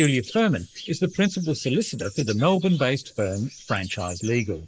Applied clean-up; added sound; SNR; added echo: neural mask model Resemble Enhance denoiser.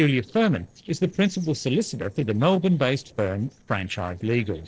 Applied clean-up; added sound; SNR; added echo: neural separator model SepFormer DNS4.